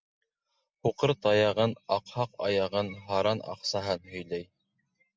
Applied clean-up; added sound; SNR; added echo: none; none; none; none.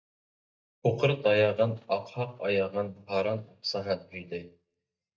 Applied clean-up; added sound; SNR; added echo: neural mask model DeepFilterNet 3.